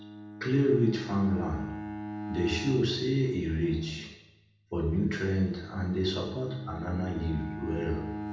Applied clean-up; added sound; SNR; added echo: none; Bowed string instrument; 11 dB; reverberation time 0.8 s.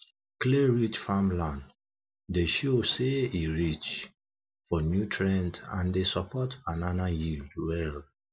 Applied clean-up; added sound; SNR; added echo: none; none; none; none.